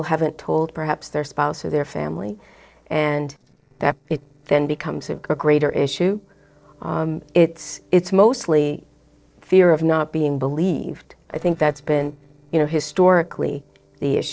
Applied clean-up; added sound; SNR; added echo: neural separator model SepFormer DNS4.